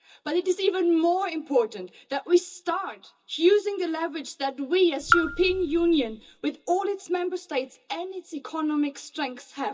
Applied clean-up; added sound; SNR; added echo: none; Raindrop / Drip; 3 dB; reverberation time 0.2 s.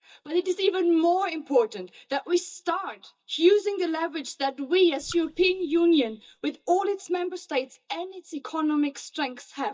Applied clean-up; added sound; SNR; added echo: neural mask model DeepFilterNet 3.